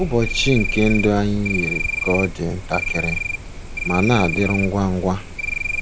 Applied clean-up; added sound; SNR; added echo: none; Cricket; 4 dB; none.